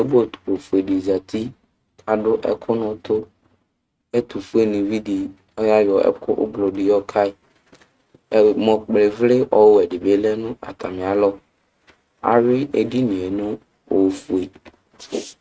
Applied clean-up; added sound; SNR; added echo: neural mask model RNNoise.